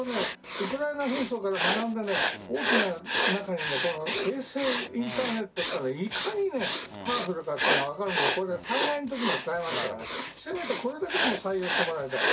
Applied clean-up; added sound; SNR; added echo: none; Writing; -2 dB; none.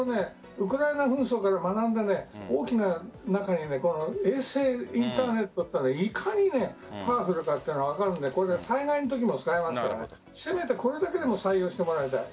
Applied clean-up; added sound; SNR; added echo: none; none; none; none.